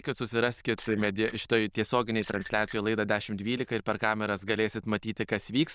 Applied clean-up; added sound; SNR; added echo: neural diffusion model UNIVERSE++.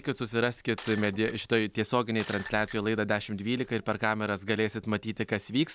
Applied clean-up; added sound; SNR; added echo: none; Shatter; 14 dB; none.